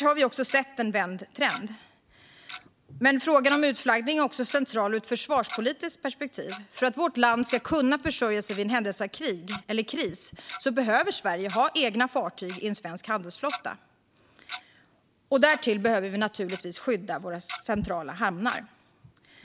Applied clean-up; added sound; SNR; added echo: none; Tick-tock; 18 dB; none.